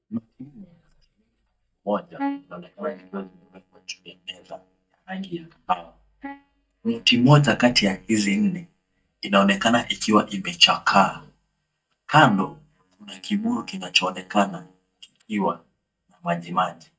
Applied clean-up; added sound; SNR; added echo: neural mask model DeepFilterNet 3.